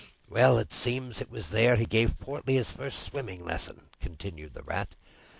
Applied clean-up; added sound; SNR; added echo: none; none; none; none.